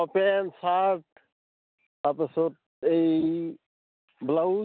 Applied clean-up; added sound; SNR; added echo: none; none; none; none.